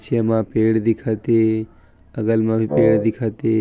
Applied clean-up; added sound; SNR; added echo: none; Wind instrument, woodwind instrument; 3 dB; none.